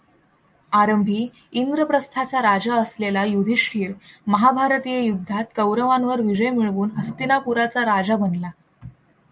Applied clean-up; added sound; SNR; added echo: none; none; none; none.